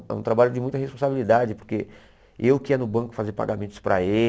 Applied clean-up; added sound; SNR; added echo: none; none; none; none.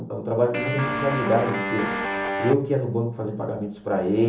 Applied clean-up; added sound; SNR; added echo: none; Guitar; 2 dB; reverberation time 1.2 s.